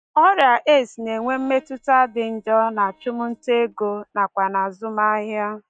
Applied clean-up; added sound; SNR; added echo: neural mask model DeepFilterNet 3.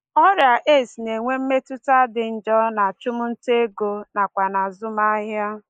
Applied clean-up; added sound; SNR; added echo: neural mask model Resemble Enhance denoiser.